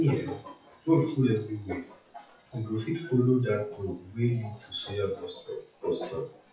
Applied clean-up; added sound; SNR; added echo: classical method WPE with log-MMSE.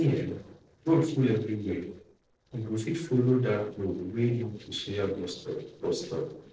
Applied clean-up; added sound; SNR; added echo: neural separator model SepFormer DNS4.